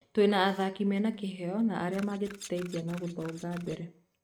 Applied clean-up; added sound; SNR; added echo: neural mask model RNNoise.